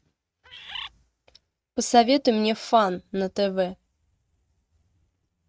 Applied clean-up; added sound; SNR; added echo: neural mask model RNNoise.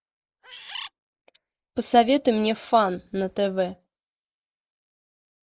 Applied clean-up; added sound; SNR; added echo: neural mask model Resemble Enhance denoiser.